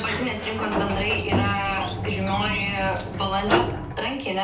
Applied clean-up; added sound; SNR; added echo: none; Sliding door; 1 dB; reverberation time 0.6 s.